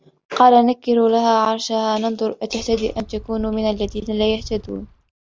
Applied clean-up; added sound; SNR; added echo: none; Wind; 17 dB; none.